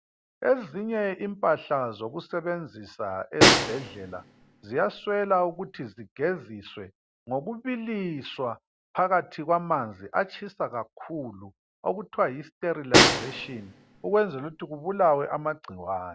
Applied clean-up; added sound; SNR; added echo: none; Snare drum; -3 dB; none.